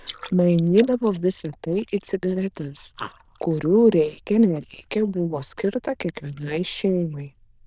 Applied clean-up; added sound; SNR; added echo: neural diffusion model UNIVERSE++.